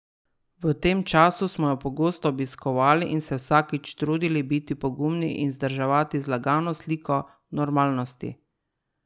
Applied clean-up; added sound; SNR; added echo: none; none; none; none.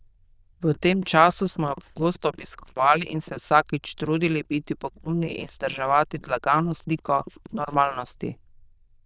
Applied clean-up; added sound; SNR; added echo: neural diffusion model UNIVERSE++.